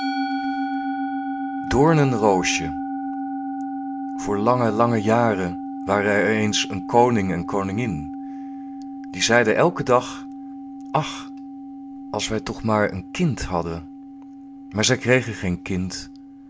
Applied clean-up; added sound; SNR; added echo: none; Musical instrument; 7 dB; none.